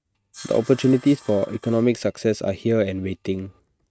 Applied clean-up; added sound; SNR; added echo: neural mask model RNNoise.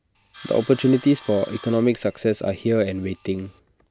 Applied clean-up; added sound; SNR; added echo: none; Sawing; 17 dB; none.